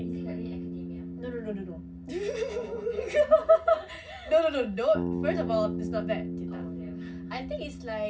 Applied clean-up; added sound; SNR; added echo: none; Bass guitar; 7 dB; reverberation time 0.4 s.